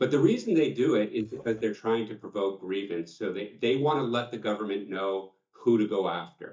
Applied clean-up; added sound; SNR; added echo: neural mask model DeepFilterNet 3.